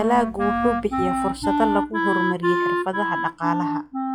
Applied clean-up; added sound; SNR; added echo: classical method log-MMSE.